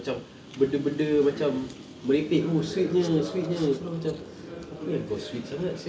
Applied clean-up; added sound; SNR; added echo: none; none; none; none.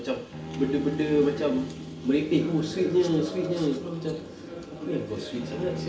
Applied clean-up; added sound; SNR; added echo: none; Bowed string instrument; 13 dB; reverberation time 1.6 s.